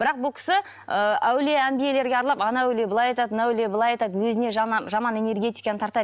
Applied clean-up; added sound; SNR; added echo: none; none; none; none.